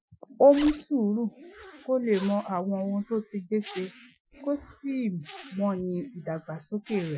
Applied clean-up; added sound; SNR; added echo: classical method Wiener filter.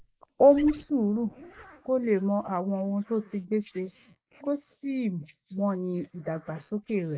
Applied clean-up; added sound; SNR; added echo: neural mask model Resemble Enhance denoiser.